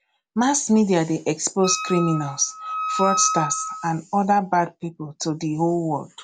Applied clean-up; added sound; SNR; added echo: none; Wind instrument, woodwind instrument; 6 dB; none.